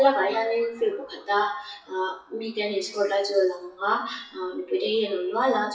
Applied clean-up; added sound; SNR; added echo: classical method WPE with log-MMSE.